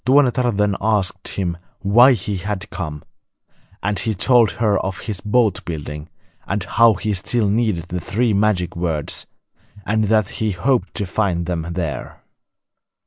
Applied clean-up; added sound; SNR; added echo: none; none; none; none.